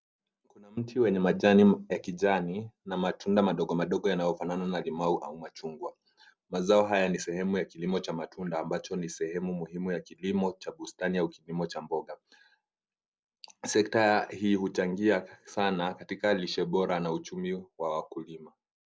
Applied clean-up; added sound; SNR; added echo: none; none; none; none.